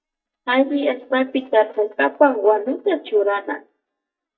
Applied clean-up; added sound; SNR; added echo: neural mask model DeepFilterNet 3.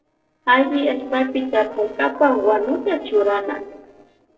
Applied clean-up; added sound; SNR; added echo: neural separator model SepFormer DNS4.